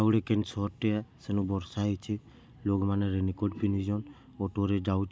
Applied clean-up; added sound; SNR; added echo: none; none; none; none.